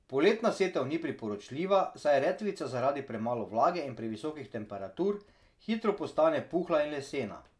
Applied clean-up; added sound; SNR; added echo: none; none; none; none.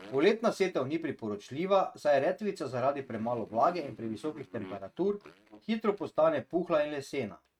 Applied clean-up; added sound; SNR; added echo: neural mask model RNNoise.